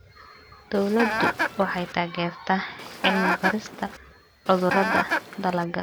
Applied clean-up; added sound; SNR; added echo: none; Chicken, rooster; 1 dB; none.